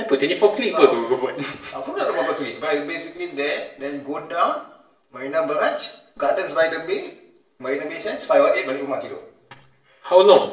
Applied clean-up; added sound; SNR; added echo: none; none; none; reverberation time 0.7 s.